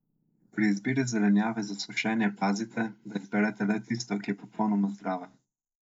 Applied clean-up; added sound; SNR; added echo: neural mask model Resemble Enhance denoiser.